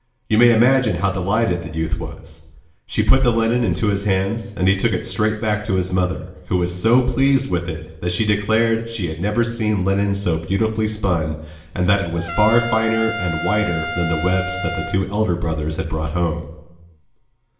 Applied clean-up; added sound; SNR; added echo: none; Trumpet; 8 dB; reverberation time 0.8 s.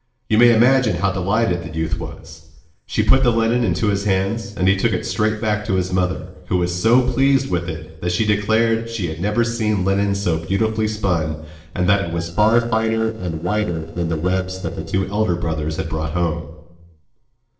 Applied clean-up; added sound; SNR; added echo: neural separator model SepFormer DNS4.